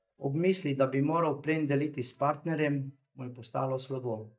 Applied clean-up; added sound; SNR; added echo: neural mask model DeepFilterNet 3.